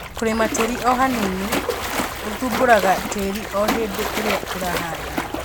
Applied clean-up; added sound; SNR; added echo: none; Splash, splatter; 3 dB; none.